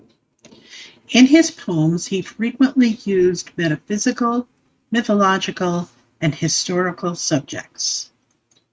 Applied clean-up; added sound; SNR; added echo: neural mask model RNNoise.